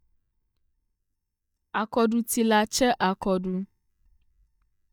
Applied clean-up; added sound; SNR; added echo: neural mask model DeepFilterNet 3.